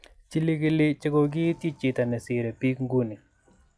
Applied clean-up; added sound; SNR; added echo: classical method log-MMSE.